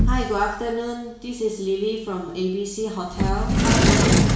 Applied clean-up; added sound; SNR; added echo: none; Sliding door; -4 dB; reverberation time 0.7 s.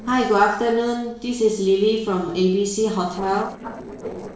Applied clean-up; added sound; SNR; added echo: neural separator model SepFormer DNS4.